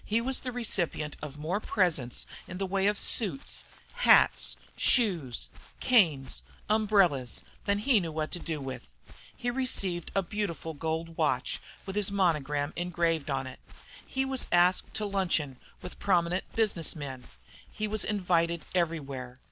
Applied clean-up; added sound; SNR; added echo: none; Walk, footsteps; 17 dB; none.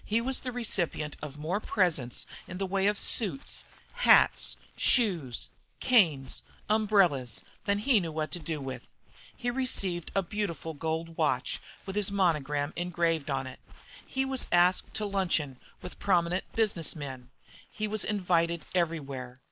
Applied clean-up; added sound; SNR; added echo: neural mask model Resemble Enhance denoiser.